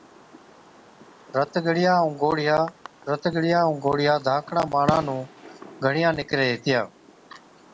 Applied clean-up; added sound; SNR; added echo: none; Fireworks; 16 dB; none.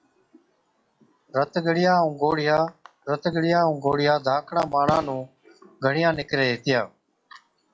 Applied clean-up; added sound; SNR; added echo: classical method log-MMSE.